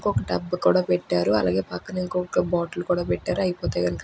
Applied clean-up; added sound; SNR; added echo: none; none; none; none.